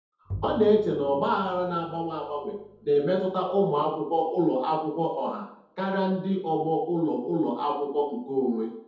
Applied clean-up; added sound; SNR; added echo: none; Bowed string instrument; 17 dB; reverberation time 0.8 s.